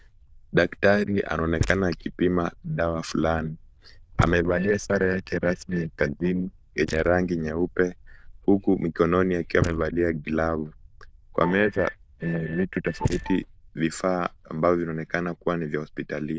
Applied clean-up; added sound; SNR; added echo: neural diffusion model UNIVERSE++.